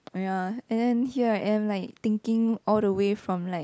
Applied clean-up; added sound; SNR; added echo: none; none; none; none.